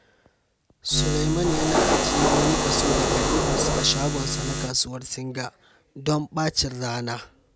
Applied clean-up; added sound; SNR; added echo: none; Buzz + Subway, metro, underground; -5 dB; none.